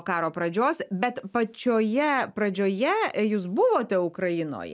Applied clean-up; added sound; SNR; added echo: none; none; none; none.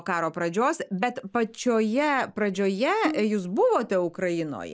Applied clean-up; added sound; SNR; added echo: neural mask model Resemble Enhance denoiser.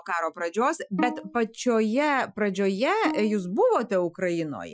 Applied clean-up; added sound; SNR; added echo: classical method Wiener filter.